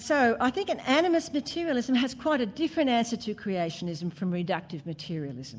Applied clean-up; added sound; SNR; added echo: none; none; none; none.